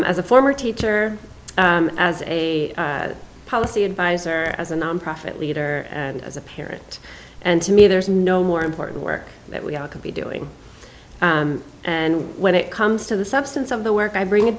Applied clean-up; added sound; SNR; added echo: none; Raindrop / Drip; 17 dB; none.